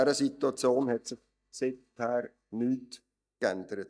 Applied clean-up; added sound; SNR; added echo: neural mask model DeepFilterNet 3.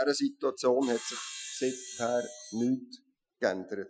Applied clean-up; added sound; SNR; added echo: classical method Wiener filter.